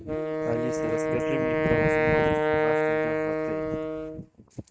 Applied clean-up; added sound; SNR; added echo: neural mask model RNNoise.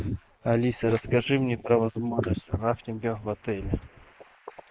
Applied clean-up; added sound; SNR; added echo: neural mask model Resemble Enhance denoiser.